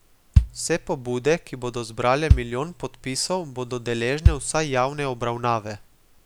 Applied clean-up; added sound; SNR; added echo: none; Bass drum; -1 dB; none.